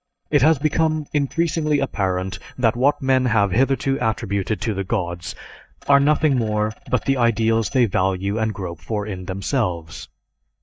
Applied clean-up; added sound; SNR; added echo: neural mask model DeepFilterNet 3.